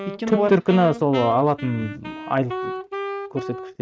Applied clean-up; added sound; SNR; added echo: neural mask model RNNoise.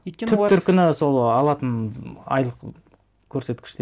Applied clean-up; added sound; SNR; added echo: none; none; none; none.